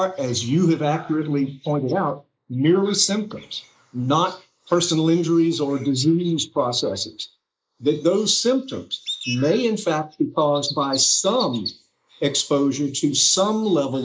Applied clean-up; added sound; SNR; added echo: neural mask model Resemble Enhance denoiser.